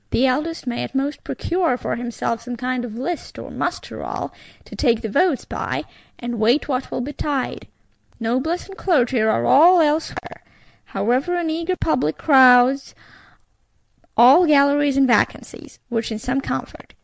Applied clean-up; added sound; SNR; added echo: none; none; none; none.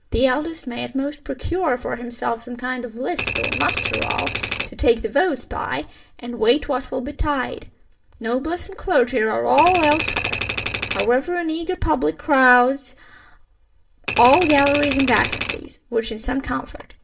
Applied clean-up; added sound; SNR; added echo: none; Typewriter; 4 dB; reverberation time 0.2 s.